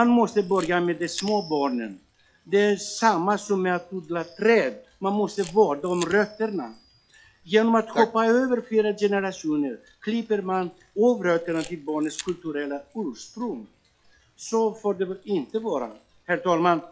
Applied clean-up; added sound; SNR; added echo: classical method log-MMSE.